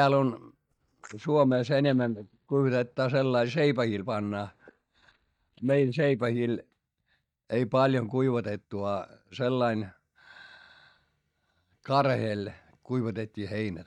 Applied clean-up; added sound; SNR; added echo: neural mask model DeepFilterNet 3.